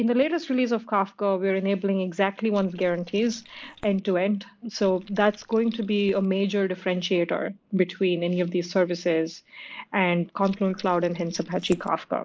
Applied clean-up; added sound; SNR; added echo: neural mask model Resemble Enhance denoiser.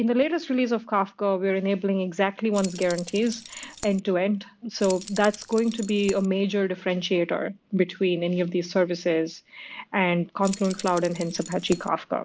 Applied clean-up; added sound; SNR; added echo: none; Keys jangling; 15 dB; none.